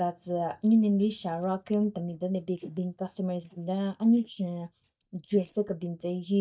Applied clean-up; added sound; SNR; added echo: neural mask model DeepFilterNet 3.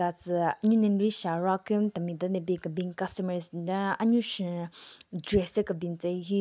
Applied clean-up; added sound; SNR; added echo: none; none; none; none.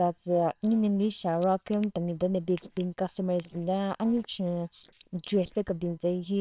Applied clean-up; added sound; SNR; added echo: neural separator model SepFormer WHAMR!.